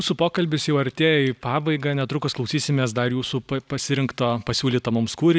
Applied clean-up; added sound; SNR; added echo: none; none; none; none.